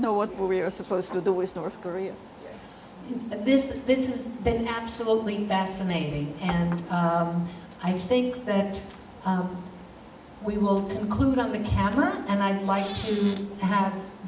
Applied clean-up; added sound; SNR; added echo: none; Squeak / Cupboard open or close; 14 dB; none.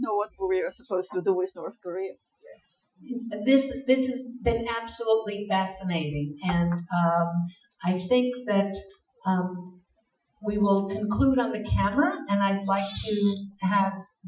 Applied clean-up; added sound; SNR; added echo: classical method Wiener filter.